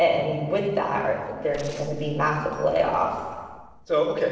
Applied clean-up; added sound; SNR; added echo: neural separator model SepFormer DNS4.